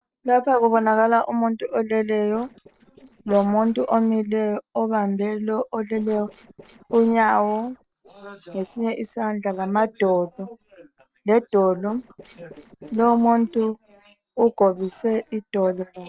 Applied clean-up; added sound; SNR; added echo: neural separator model SepFormer DNS4.